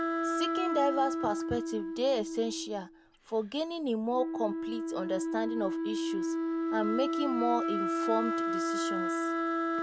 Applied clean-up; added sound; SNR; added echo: none; Wind instrument, woodwind instrument; -1 dB; none.